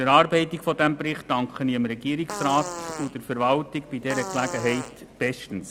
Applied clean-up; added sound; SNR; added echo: none; Fart; 12 dB; none.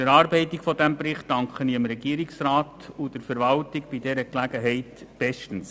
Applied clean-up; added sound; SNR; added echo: none; none; none; none.